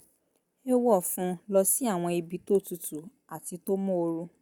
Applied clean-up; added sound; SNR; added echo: none; none; none; none.